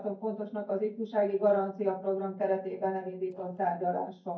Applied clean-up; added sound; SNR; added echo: neural mask model DeepFilterNet 3.